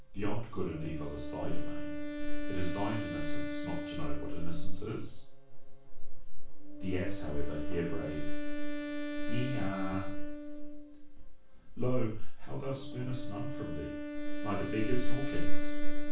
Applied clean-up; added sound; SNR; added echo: none; Wind instrument, woodwind instrument; 14 dB; reverberation time 0.3 s.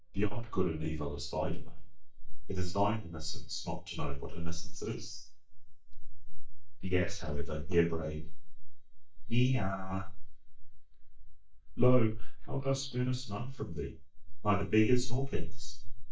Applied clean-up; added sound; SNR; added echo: neural mask model DeepFilterNet 3.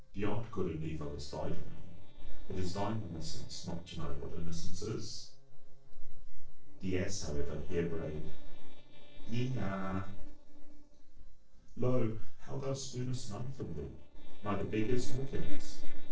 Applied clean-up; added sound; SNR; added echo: neural separator model SepFormer DNS4.